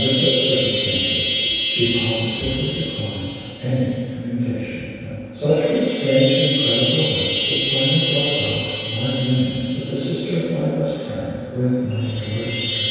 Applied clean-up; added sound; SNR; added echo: none; Chime; 1 dB; reverberation time 2.0 s.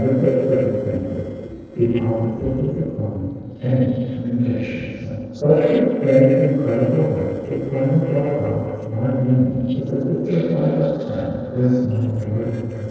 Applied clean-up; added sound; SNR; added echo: neural separator model SepFormer DNS4.